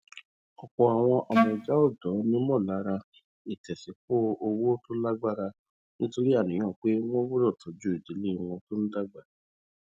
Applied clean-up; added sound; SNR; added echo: none; Wind instrument, woodwind instrument; -2 dB; none.